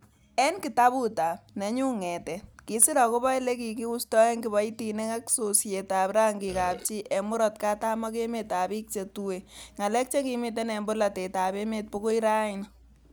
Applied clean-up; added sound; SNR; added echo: none; Burping, eructation; 13 dB; none.